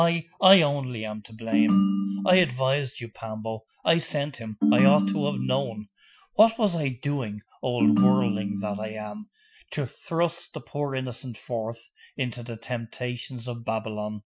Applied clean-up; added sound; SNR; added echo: classical method Wiener filter.